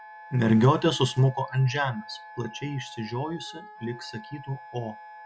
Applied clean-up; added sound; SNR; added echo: none; Wind instrument, woodwind instrument; 18 dB; none.